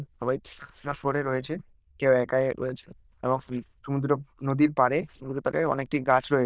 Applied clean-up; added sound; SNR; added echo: neural diffusion model UNIVERSE++.